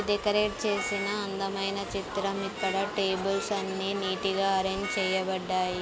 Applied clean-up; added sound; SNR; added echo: none; Harmonica; 11 dB; none.